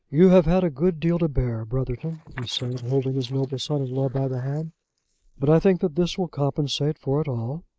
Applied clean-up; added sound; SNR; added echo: neural mask model Resemble Enhance denoiser.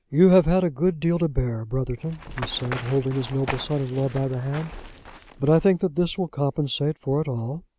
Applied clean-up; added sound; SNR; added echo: none; Run; 13 dB; none.